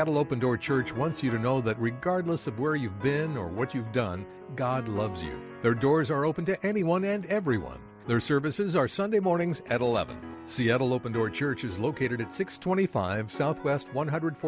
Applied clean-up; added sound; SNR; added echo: none; none; none; none.